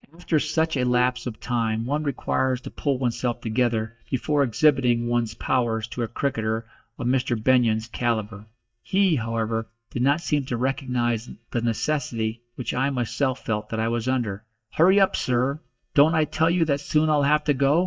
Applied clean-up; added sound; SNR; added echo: neural mask model DeepFilterNet 3.